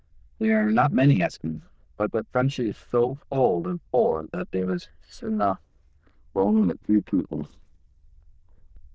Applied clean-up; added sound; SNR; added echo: neural diffusion model UNIVERSE++.